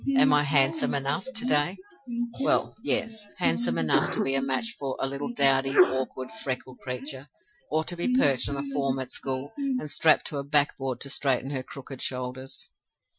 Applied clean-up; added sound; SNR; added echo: classical method Wiener filter.